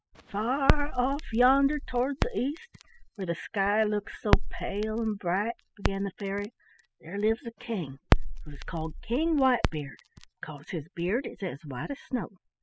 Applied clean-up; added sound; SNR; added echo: classical method spectral subtraction.